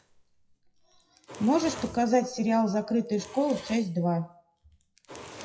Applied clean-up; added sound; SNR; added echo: classical method WPE with log-MMSE.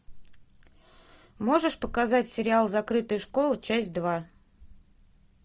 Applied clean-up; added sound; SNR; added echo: none; none; none; none.